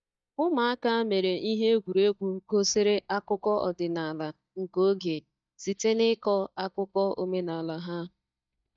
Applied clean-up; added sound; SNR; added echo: neural mask model DeepFilterNet 3.